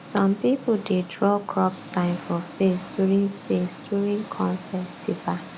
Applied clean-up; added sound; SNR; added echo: none; Engine; 16 dB; none.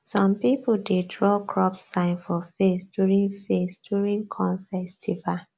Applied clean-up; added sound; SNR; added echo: none; none; none; none.